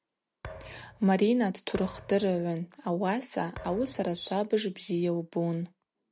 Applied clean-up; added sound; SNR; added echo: none; Thump, thud; 18 dB; none.